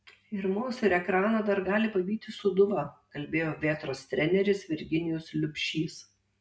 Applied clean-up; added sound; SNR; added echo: none; none; none; none.